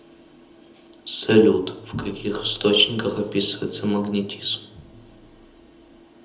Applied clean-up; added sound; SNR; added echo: none; none; none; reverberation time 0.8 s.